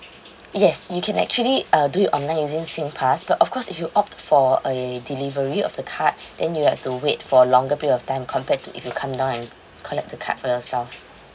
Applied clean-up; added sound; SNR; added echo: none; none; none; none.